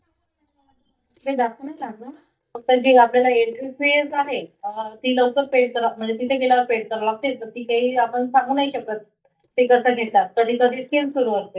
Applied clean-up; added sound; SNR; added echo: neural mask model DeepFilterNet 3.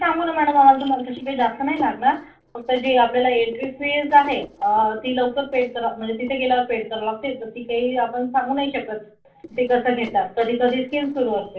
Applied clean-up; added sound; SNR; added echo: neural separator model SepFormer DNS4.